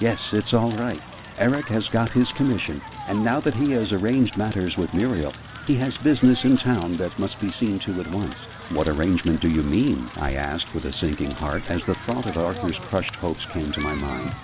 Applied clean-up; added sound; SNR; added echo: none; Crackle; 14 dB; none.